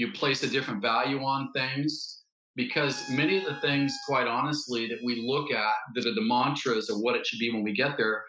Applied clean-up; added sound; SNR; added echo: classical method Wiener filter.